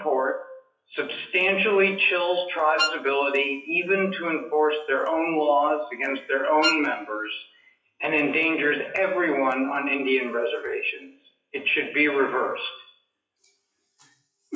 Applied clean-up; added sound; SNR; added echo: classical method WPE with log-MMSE.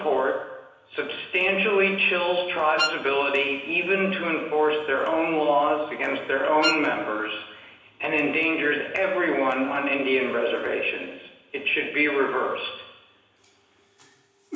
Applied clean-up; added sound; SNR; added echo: none; Wind instrument, woodwind instrument; 4 dB; reverberation time 1.0 s.